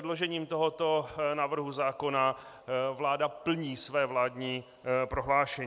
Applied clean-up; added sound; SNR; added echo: none; none; none; none.